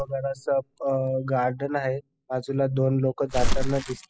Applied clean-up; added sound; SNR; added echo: classical method spectral subtraction.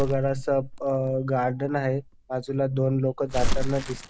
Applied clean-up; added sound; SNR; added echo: none; Crumpling, crinkling; 3 dB; none.